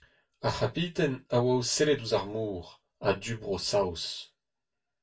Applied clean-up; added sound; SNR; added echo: none; none; none; reverberation time 0.2 s.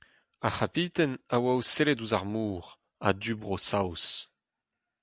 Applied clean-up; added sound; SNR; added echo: none; none; none; none.